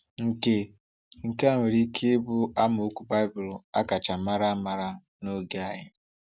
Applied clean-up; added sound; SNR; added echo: none; none; none; none.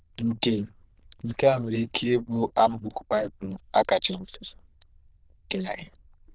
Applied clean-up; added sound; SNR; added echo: neural diffusion model UNIVERSE++.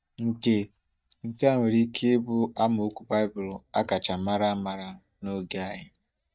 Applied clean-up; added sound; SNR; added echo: neural mask model DeepFilterNet 3.